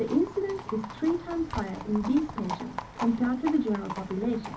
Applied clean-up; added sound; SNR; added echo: none; Livestock, farm animals, working animals; 11 dB; reverberation time 0.4 s.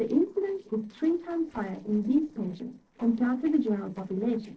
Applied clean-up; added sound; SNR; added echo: neural separator model SepFormer DNS4.